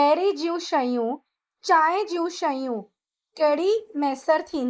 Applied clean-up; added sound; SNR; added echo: neural mask model Resemble Enhance denoiser.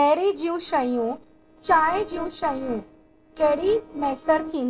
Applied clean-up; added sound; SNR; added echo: neural separator model SepFormer DNS4.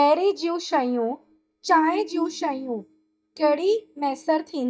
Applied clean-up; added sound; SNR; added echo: neural mask model DeepFilterNet 3.